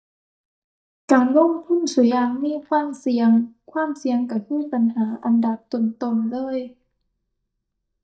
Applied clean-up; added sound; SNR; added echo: neural mask model DeepFilterNet 3.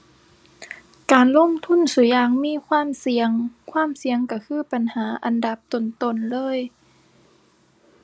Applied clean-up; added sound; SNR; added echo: none; none; none; none.